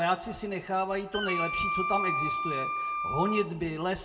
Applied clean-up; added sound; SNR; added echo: none; Wind instrument, woodwind instrument; 1 dB; reverberation time 0.2 s.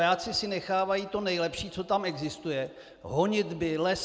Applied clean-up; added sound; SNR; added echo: none; none; none; none.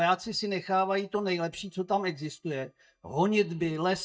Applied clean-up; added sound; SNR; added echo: neural mask model DeepFilterNet 3.